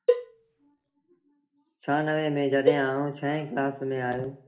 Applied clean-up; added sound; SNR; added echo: none; Cowbell; 1 dB; reverberation time 0.4 s.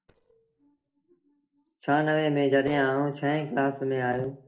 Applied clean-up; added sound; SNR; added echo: neural separator model SepFormer DNS4.